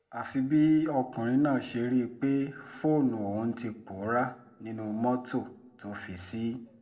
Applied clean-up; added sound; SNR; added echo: none; none; none; reverberation time 0.9 s.